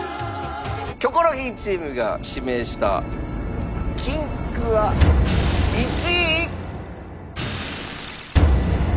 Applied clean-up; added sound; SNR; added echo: none; none; none; none.